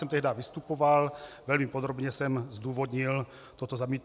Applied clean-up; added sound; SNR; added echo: none; none; none; none.